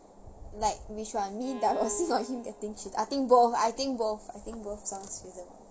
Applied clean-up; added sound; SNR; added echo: none; Bowed string instrument; 14 dB; none.